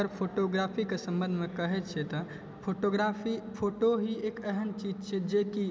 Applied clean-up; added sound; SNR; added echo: none; none; none; none.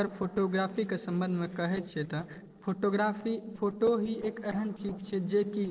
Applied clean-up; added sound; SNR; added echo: neural separator model SepFormer DNS4.